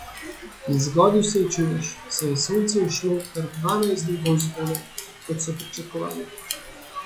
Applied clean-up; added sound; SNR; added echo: classical method log-MMSE.